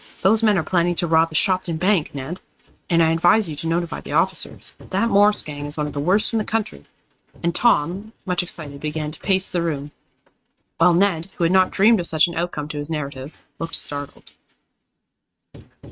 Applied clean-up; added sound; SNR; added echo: neural mask model RNNoise.